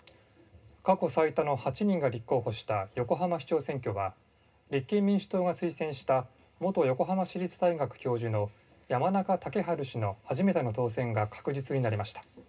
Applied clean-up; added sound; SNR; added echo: none; none; none; reverberation time 0.2 s.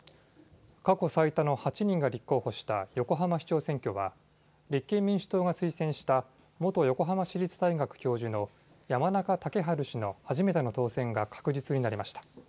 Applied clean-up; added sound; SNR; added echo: none; none; none; none.